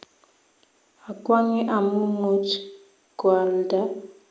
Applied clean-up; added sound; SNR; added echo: none; none; none; none.